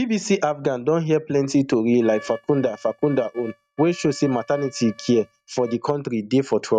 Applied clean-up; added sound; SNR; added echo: neural mask model RNNoise.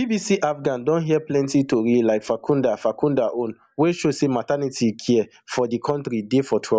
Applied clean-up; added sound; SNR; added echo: none; none; none; none.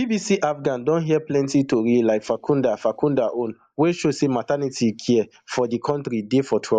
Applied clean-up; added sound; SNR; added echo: neural mask model Resemble Enhance denoiser.